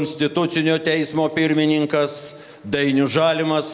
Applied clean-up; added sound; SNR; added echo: none; none; none; none.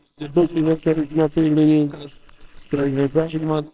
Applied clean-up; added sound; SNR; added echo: neural separator model SepFormer WHAMR!.